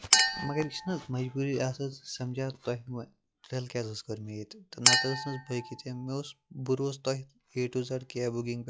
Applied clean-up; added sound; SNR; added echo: classical method log-MMSE.